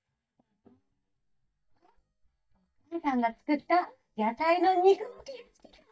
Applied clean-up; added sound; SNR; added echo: neural mask model DeepFilterNet 3.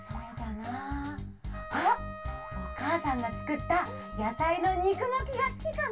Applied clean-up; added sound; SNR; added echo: none; Wind instrument, woodwind instrument; 14 dB; reverberation time 0.2 s.